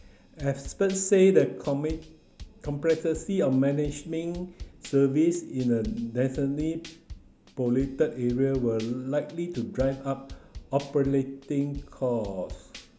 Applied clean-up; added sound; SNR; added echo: none; Drum / Drum kit; 17 dB; none.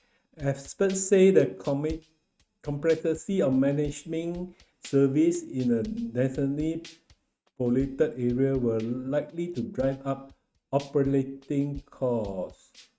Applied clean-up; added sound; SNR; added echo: neural mask model RNNoise.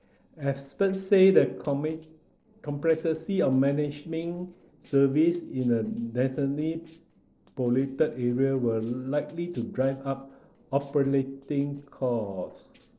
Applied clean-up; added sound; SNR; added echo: neural separator model SepFormer DNS4.